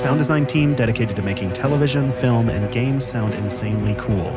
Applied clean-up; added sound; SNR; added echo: none; Bowed string instrument; 9 dB; none.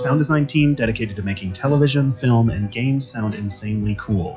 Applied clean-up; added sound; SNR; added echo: classical method log-MMSE.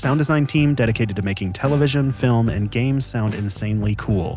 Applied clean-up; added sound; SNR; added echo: none; none; none; none.